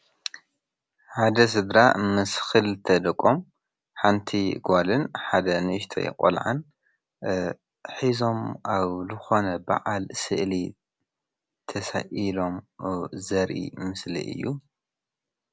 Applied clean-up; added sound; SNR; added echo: none; none; none; none.